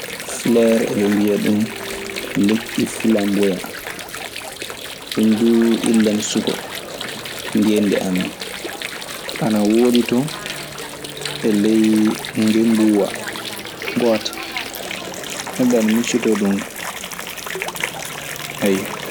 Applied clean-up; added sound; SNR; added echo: none; Water; 9 dB; none.